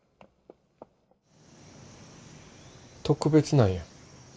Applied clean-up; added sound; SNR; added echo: none; none; none; none.